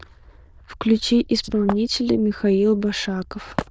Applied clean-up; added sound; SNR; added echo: neural diffusion model UNIVERSE++.